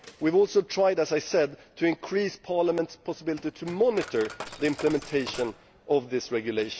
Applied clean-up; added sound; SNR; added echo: none; Coin (dropping); 19 dB; none.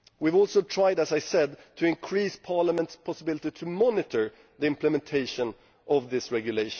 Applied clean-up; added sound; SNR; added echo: none; none; none; none.